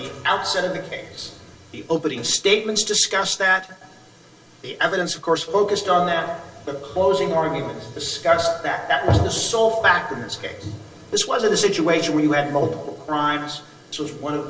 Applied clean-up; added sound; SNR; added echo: none; none; none; reverberation time 0.2 s.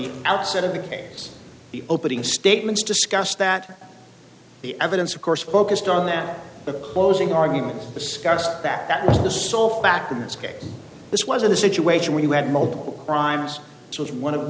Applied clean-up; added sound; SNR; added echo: none; none; none; none.